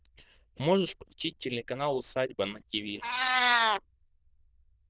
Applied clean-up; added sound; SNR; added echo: neural diffusion model UNIVERSE++.